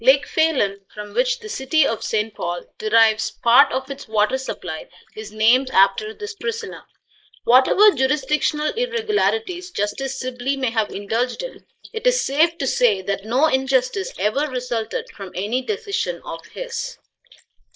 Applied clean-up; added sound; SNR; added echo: neural mask model Resemble Enhance denoiser.